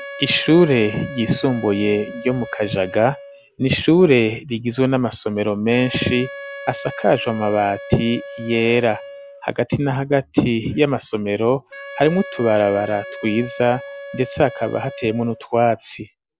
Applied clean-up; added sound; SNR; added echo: none; Wind instrument, woodwind instrument; 16 dB; none.